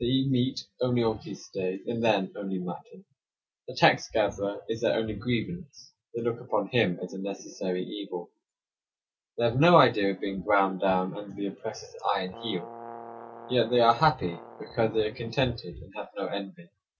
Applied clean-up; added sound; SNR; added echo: none; Brass instrument; 17 dB; none.